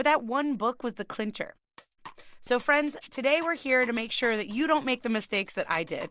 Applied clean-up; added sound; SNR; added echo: none; none; none; none.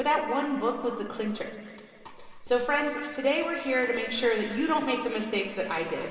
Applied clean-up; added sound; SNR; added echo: none; none; none; reverberation time 2.3 s.